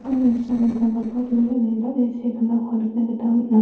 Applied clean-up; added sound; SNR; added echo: neural separator model SepFormer DNS4.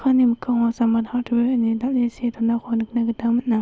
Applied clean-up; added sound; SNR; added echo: none; none; none; none.